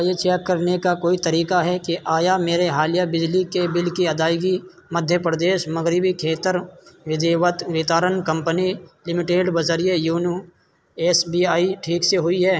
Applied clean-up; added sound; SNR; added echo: none; none; none; none.